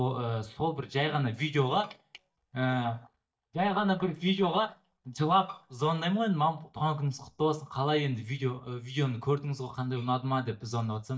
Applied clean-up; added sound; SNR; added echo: neural mask model DeepFilterNet 3.